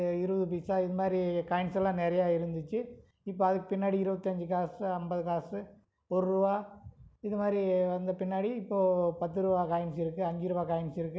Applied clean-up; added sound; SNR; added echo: none; none; none; none.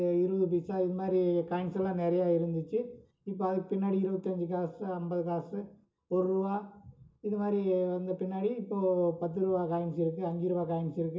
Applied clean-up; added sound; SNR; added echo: none; none; none; reverberation time 0.2 s.